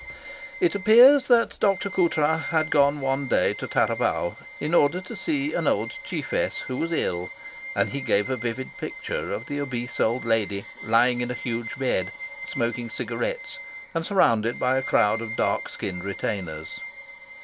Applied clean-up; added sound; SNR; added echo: none; Bowed string instrument; 13 dB; none.